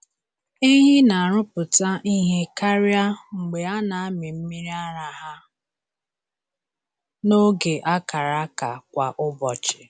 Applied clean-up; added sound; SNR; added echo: none; none; none; none.